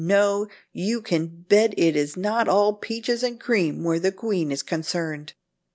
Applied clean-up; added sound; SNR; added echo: none; none; none; none.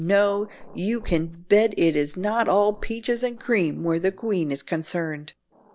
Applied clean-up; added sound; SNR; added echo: none; Growling; 16 dB; none.